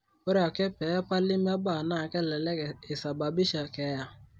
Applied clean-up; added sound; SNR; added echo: none; none; none; none.